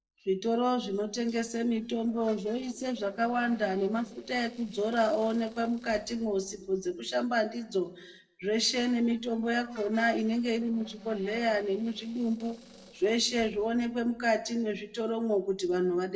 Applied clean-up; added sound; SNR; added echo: neural separator model SepFormer DNS4.